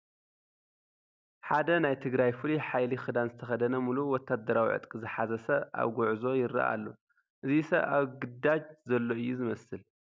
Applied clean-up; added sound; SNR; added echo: none; none; none; none.